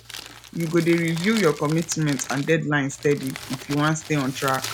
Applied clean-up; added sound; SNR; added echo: none; Crumpling, crinkling; 13 dB; none.